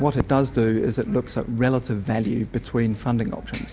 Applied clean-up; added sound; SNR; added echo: none; Crackle + Bus; 14 dB; none.